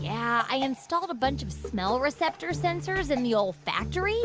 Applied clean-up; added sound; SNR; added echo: none; Sliding door / Slam; 20 dB; none.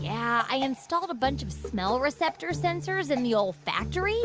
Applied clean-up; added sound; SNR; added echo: none; none; none; none.